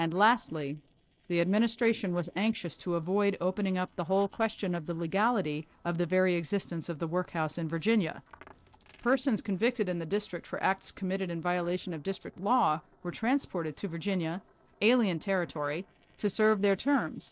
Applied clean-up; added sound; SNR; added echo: neural separator model SepFormer DNS4.